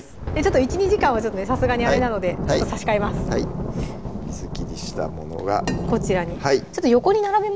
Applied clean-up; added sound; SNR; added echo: none; Thunder; 6 dB; none.